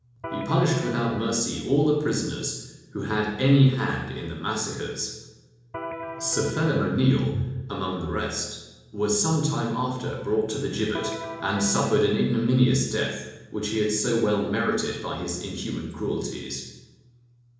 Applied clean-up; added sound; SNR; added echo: none; Electric guitar; 10 dB; reverberation time 1.0 s.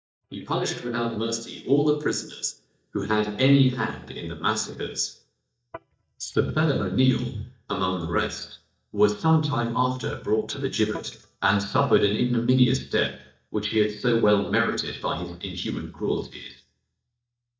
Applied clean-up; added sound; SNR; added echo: neural mask model DeepFilterNet 3.